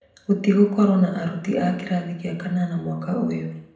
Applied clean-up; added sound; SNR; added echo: none; none; none; reverberation time 0.7 s.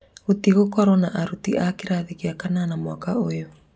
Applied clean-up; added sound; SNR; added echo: none; none; none; none.